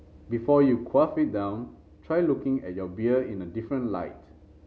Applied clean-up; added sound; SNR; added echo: none; none; none; none.